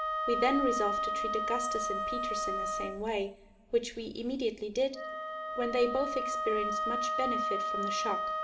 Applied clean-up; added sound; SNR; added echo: none; Wind instrument, woodwind instrument; 0 dB; reverberation time 2.0 s.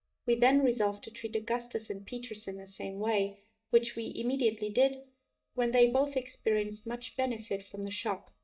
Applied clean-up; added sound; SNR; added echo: neural mask model DeepFilterNet 3.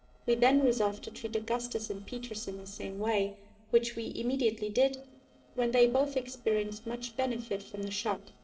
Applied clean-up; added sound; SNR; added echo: neural separator model SepFormer DNS4.